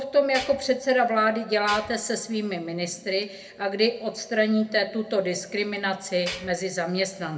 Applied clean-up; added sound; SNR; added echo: none; Tools; 10 dB; reverberation time 0.3 s.